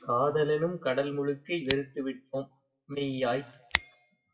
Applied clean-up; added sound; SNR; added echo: classical method WPE with log-MMSE.